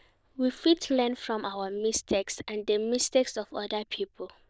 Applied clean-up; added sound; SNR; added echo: neural diffusion model UNIVERSE++.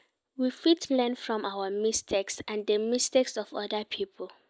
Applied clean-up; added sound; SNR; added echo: neural mask model DeepFilterNet 3.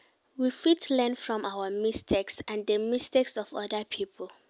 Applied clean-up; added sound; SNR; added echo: none; none; none; none.